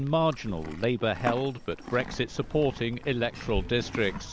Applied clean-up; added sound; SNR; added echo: none; Livestock, farm animals, working animals; 11 dB; none.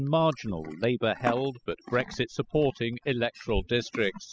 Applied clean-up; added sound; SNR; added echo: classical method spectral subtraction.